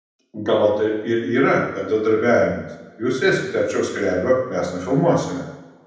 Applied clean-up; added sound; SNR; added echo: none; none; none; reverberation time 0.8 s.